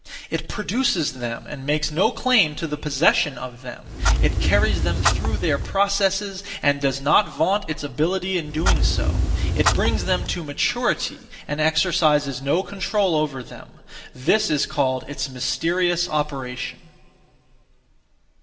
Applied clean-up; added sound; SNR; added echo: none; Clock; -3 dB; reverberation time 1.8 s.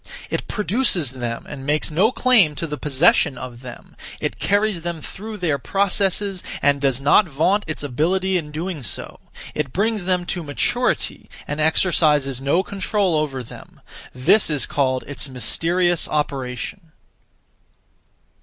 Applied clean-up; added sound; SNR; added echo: none; none; none; none.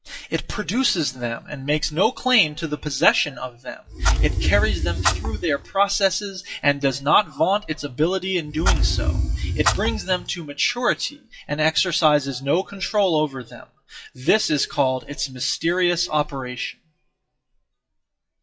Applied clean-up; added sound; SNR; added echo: classical method WPE with log-MMSE.